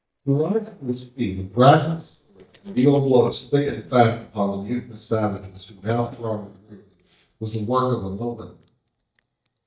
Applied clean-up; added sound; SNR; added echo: neural mask model DeepFilterNet 3.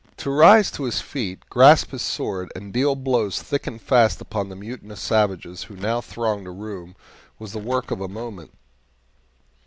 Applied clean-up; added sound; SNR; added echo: none; none; none; none.